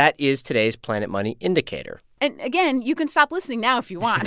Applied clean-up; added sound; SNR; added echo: none; none; none; none.